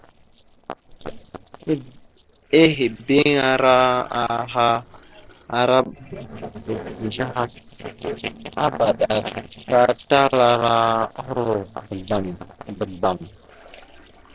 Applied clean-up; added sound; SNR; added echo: neural separator model SepFormer DNS4.